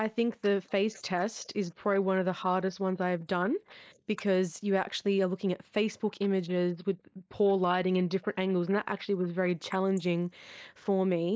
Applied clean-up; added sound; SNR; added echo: neural mask model Resemble Enhance denoiser.